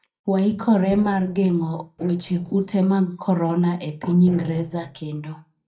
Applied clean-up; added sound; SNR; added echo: neural mask model DeepFilterNet 3.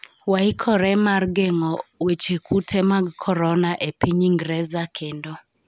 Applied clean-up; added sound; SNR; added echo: none; none; none; none.